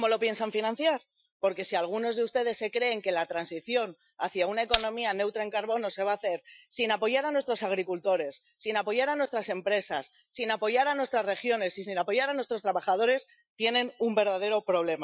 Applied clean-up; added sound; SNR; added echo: classical method Wiener filter.